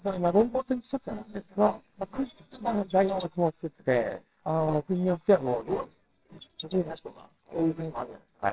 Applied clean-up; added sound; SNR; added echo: neural separator model SepFormer WHAMR!.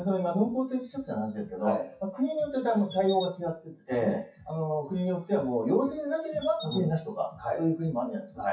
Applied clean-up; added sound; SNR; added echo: classical method WPE with log-MMSE.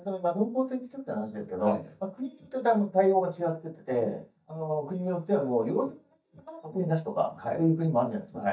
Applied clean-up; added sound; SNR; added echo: neural mask model DeepFilterNet 3.